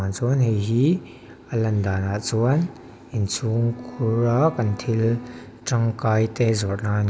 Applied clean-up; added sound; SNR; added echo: none; Bowed string instrument; 18 dB; none.